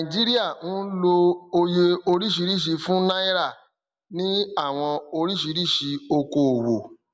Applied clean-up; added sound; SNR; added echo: none; none; none; none.